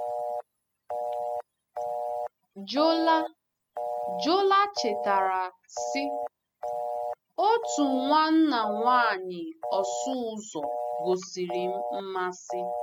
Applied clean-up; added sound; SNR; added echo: classical method spectral subtraction.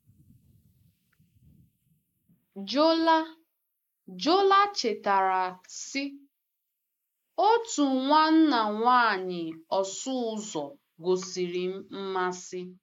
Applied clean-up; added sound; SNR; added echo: neural mask model Resemble Enhance denoiser.